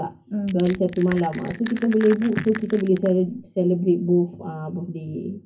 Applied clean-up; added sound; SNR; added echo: none; Crushing; 15 dB; reverberation time 0.3 s.